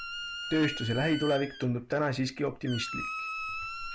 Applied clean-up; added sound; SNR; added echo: none; Squeak; 8 dB; none.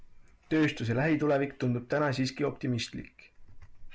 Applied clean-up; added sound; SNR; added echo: none; none; none; none.